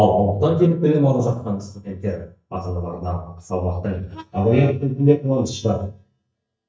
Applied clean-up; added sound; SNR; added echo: neural mask model DeepFilterNet 3.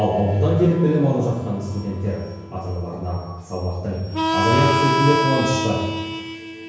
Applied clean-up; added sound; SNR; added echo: none; Harmonica; 4 dB; reverberation time 1.0 s.